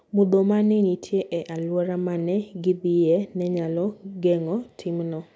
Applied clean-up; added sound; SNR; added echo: none; none; none; none.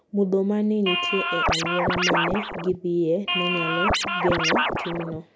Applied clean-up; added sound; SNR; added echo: none; Scratching (performance technique); -1 dB; none.